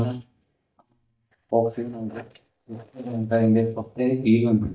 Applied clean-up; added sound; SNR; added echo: neural mask model DeepFilterNet 3.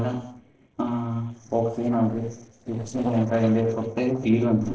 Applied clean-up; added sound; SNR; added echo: neural separator model SepFormer DNS4.